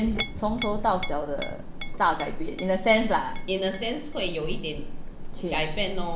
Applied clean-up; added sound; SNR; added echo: none; Chink, clink; 4 dB; none.